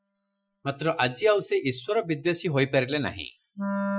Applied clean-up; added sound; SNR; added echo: classical method Wiener filter.